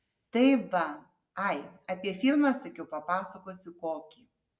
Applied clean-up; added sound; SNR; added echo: none; none; none; none.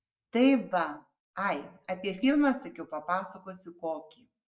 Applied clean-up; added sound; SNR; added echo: neural mask model Resemble Enhance denoiser.